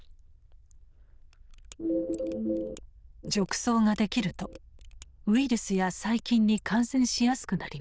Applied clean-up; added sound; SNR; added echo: neural diffusion model UNIVERSE++.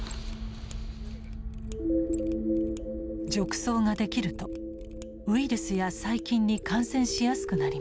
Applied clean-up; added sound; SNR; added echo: none; Mechanisms; 18 dB; none.